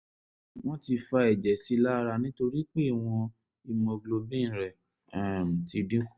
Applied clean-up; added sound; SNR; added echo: none; none; none; none.